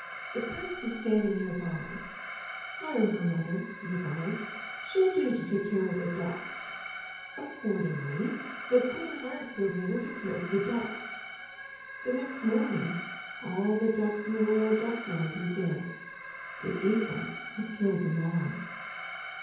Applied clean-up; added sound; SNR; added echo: none; Alarm; 10 dB; reverberation time 0.8 s.